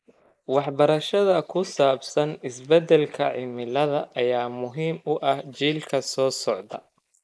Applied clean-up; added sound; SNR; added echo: neural mask model Resemble Enhance denoiser.